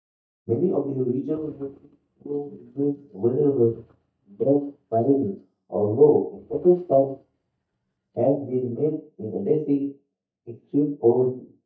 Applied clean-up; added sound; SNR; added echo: neural mask model DeepFilterNet 3.